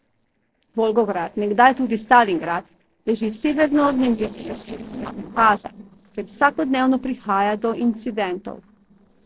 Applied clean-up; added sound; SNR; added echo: neural separator model SepFormer DNS4.